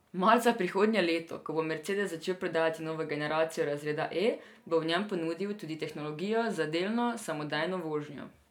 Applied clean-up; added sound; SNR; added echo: none; none; none; none.